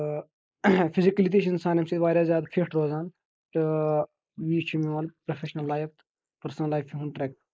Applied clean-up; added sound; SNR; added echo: neural mask model Resemble Enhance denoiser.